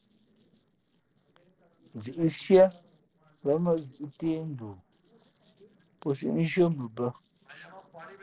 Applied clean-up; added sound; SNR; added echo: neural separator model SepFormer DNS4.